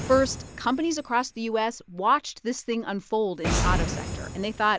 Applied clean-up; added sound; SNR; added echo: none; Boom; 6 dB; none.